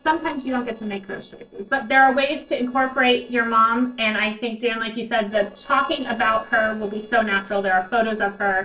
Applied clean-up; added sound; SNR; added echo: neural separator model SepFormer DNS4.